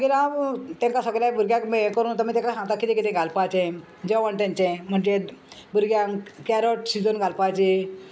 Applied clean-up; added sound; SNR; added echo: none; none; none; none.